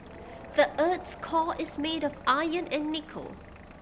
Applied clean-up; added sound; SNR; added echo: none; Crowd + Engine / Vehicle; 15 dB; none.